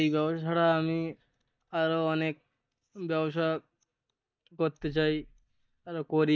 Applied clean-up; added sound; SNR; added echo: neural mask model DeepFilterNet 3.